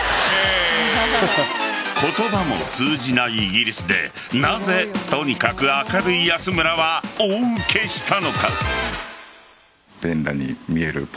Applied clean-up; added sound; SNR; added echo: none; none; none; none.